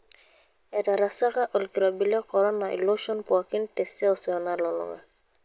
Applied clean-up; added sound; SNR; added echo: none; none; none; none.